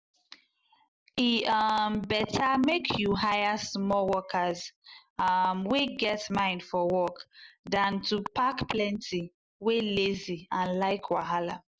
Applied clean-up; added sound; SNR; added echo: none; none; none; none.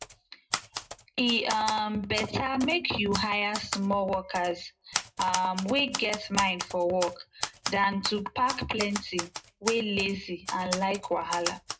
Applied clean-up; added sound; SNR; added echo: none; Typewriter; 8 dB; reverberation time 0.2 s.